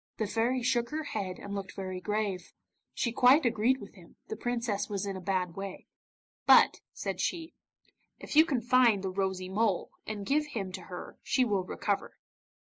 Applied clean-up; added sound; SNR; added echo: neural mask model Resemble Enhance denoiser.